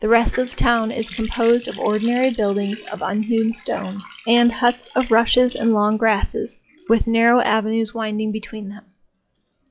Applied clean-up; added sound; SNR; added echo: classical method log-MMSE.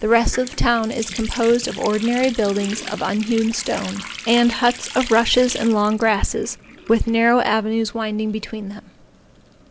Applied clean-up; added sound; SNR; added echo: none; Water tap, faucet; 15 dB; none.